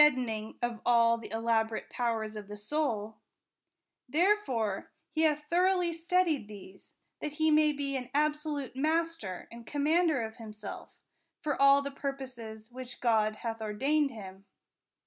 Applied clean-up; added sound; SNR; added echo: none; none; none; none.